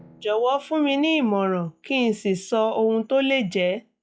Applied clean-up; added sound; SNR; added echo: classical method log-MMSE.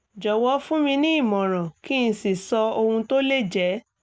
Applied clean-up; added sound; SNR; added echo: none; none; none; none.